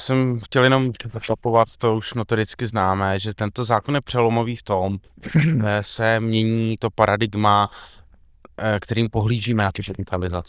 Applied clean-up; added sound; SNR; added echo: neural diffusion model UNIVERSE++.